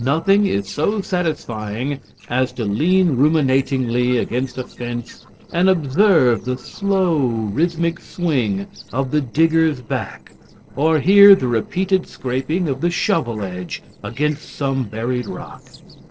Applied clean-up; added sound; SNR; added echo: neural separator model SepFormer DNS4.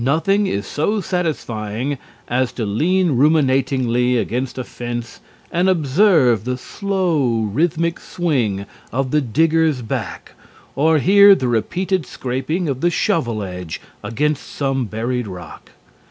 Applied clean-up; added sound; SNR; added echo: none; none; none; none.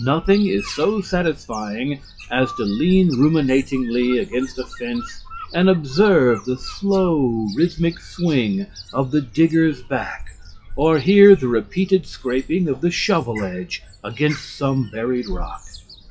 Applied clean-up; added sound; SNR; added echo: classical method WPE with log-MMSE.